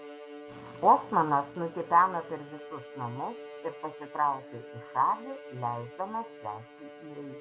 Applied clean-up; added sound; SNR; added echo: none; Bowed string instrument; 15 dB; none.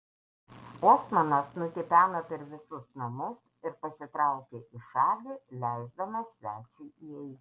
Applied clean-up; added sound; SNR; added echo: none; none; none; none.